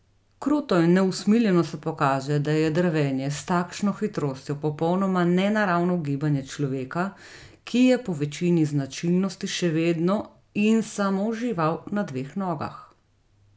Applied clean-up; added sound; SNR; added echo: none; none; none; none.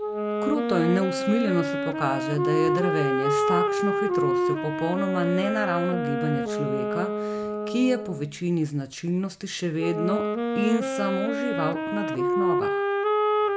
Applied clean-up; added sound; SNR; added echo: none; Wind instrument, woodwind instrument; -1 dB; none.